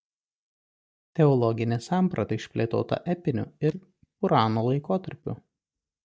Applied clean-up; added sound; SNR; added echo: neural mask model DeepFilterNet 3.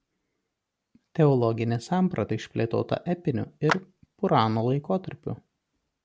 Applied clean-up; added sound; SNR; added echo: none; Clapping; 9 dB; none.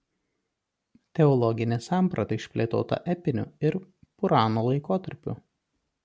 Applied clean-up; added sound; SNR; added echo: none; none; none; none.